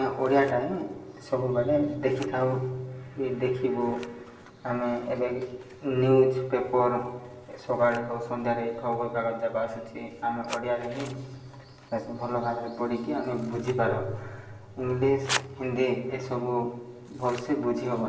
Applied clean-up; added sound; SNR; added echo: none; Scissors; 17 dB; reverberation time 0.2 s.